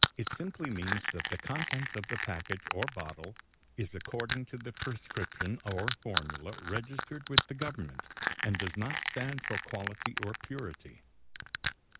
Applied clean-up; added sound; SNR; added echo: none; Crushing; -2 dB; none.